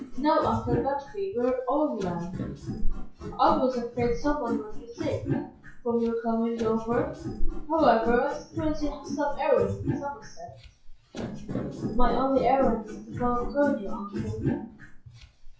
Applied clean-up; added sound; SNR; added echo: classical method WPE with log-MMSE.